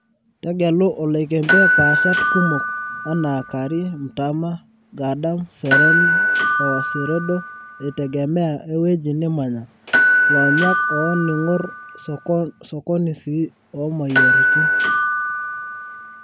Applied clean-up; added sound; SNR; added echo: none; Door / Bell; -1 dB; none.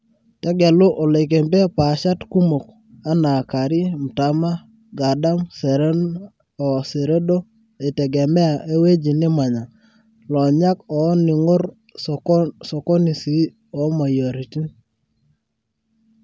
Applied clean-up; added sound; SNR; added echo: none; none; none; none.